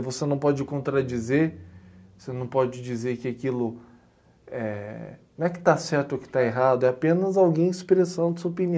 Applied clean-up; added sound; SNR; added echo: none; Wind instrument, woodwind instrument; 17 dB; none.